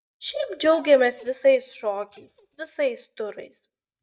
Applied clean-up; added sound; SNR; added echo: neural mask model DeepFilterNet 3.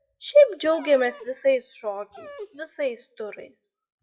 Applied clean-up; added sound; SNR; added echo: classical method WPE with log-MMSE.